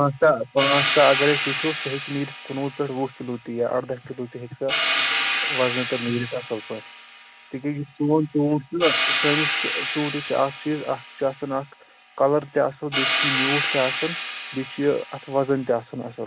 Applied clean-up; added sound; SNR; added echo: none; Hi-hat; 3 dB; none.